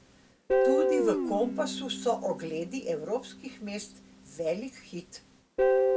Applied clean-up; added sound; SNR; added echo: none; Guitar; -3 dB; none.